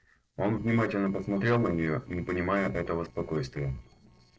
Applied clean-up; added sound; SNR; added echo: neural separator model SepFormer DNS4.